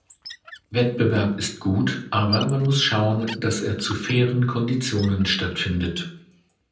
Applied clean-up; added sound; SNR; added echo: none; Squeak; 18 dB; reverberation time 0.6 s.